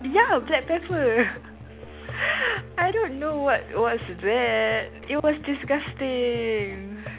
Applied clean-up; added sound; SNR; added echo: none; Musical instrument; 15 dB; none.